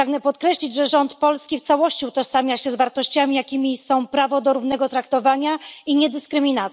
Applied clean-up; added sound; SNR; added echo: none; none; none; none.